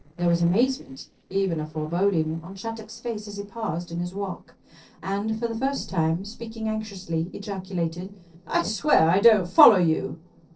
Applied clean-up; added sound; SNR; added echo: neural separator model SepFormer DNS4.